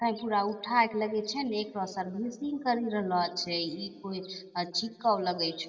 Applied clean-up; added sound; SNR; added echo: none; none; none; reverberation time 2.5 s.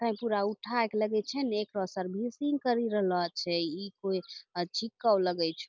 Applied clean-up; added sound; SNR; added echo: none; none; none; none.